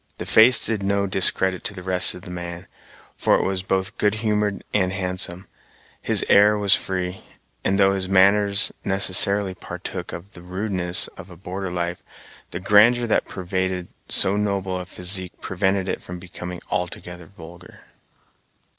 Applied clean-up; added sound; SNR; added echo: none; none; none; none.